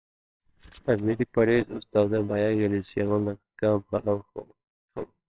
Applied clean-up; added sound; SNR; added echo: neural separator model SepFormer WHAMR!.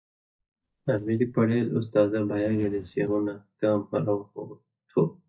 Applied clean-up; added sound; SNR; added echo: neural mask model DeepFilterNet 3.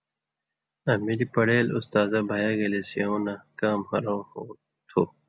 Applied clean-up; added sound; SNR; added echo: none; none; none; none.